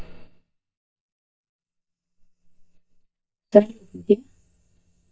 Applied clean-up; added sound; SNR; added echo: neural mask model DeepFilterNet 3.